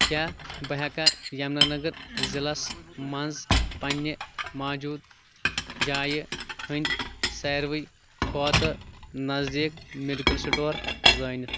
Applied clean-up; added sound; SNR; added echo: none; Chink, clink; -2 dB; none.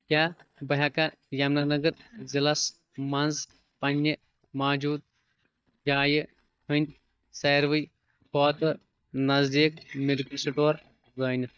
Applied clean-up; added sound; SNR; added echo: neural mask model DeepFilterNet 3.